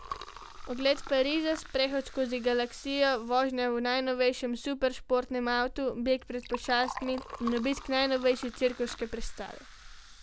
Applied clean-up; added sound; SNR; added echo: none; Liquid; 16 dB; none.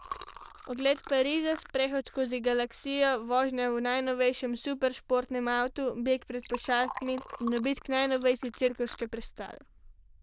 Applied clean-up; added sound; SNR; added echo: neural diffusion model UNIVERSE++.